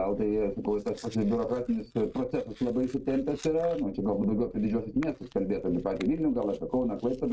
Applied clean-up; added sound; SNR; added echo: neural mask model RNNoise.